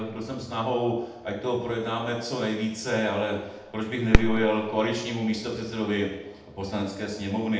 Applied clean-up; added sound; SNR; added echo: none; Fireworks; 3 dB; reverberation time 0.8 s.